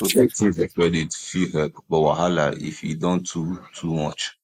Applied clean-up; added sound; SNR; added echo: neural mask model Resemble Enhance denoiser.